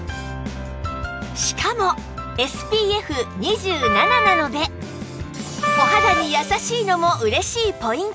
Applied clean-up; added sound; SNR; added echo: none; Wind instrument, woodwind instrument; -1 dB; none.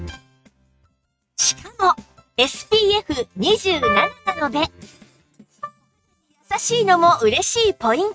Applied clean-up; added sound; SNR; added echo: neural mask model RNNoise.